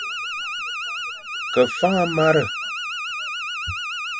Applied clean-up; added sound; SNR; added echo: none; Alarm; 4 dB; none.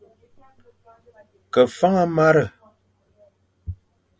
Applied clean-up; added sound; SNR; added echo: none; none; none; none.